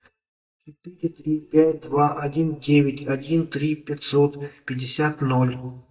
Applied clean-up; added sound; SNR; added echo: neural mask model DeepFilterNet 3.